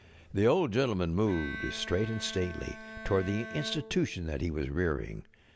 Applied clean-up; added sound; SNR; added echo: none; Bowed string instrument; 14 dB; none.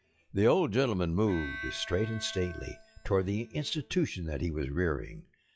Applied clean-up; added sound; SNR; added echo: classical method log-MMSE.